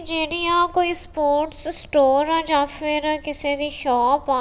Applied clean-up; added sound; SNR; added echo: none; none; none; none.